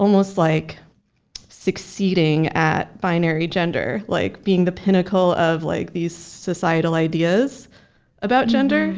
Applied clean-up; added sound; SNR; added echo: none; none; none; none.